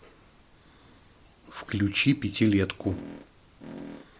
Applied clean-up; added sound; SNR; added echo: none; Fart; 12 dB; none.